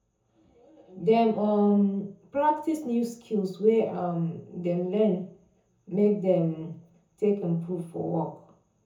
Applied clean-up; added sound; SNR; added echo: none; none; none; reverberation time 0.6 s.